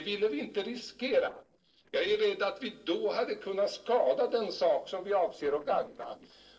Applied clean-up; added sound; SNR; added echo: neural separator model SepFormer DNS4.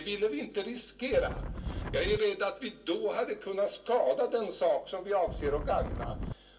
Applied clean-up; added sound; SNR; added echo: none; Wind; 5 dB; reverberation time 0.2 s.